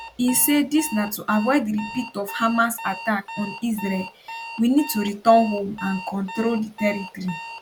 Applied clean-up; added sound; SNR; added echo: none; Alarm; 13 dB; none.